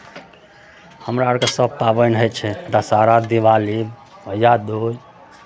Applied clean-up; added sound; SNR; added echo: none; Dishes, pots, and pans / Glass; 17 dB; none.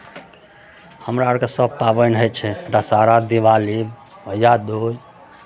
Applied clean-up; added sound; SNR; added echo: none; none; none; none.